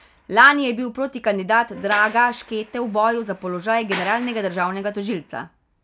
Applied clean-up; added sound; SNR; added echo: none; Sliding door; 18 dB; none.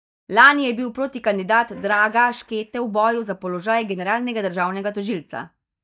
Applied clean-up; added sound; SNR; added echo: neural mask model DeepFilterNet 3.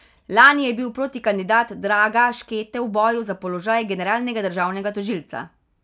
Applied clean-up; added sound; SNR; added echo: none; none; none; none.